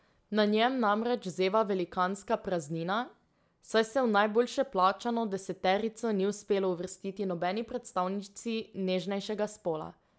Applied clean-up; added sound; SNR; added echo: none; none; none; none.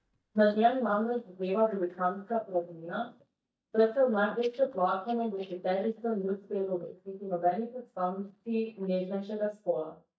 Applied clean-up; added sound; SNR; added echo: neural mask model DeepFilterNet 3.